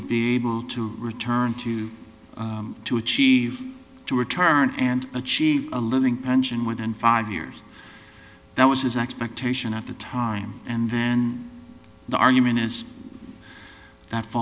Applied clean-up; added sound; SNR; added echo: none; none; none; none.